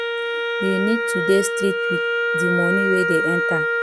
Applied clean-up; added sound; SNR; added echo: none; Wind instrument, woodwind instrument; -2 dB; none.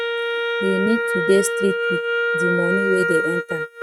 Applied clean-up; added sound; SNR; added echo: neural mask model RNNoise.